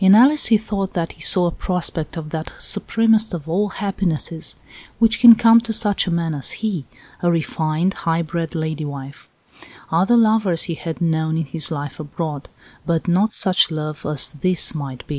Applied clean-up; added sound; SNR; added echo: neural mask model Resemble Enhance denoiser.